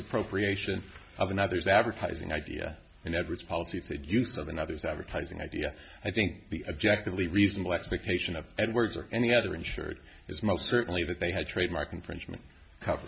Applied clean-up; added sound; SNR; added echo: none; none; none; none.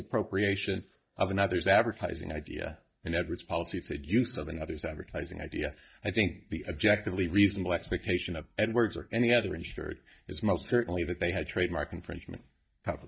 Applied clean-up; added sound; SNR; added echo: neural mask model DeepFilterNet 3.